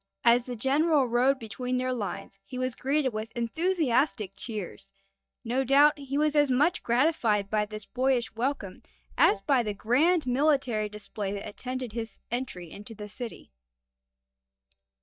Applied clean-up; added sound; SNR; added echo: neural mask model DeepFilterNet 3.